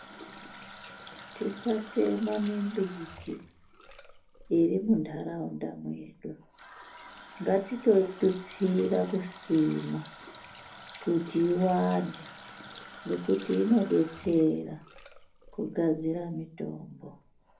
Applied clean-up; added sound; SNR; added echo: none; Water tap, faucet; 19 dB; reverberation time 0.3 s.